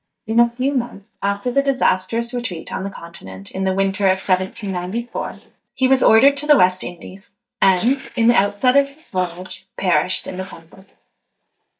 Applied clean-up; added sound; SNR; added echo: neural mask model DeepFilterNet 3.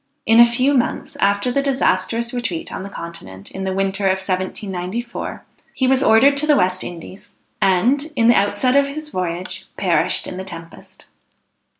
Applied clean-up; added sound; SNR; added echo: none; none; none; none.